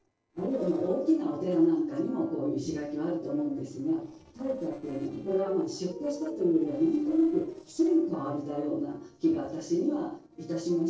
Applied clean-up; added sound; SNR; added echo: neural separator model SepFormer DNS4.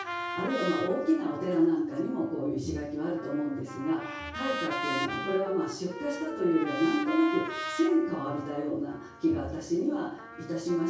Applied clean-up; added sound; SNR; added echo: none; Trumpet; 9 dB; reverberation time 0.6 s.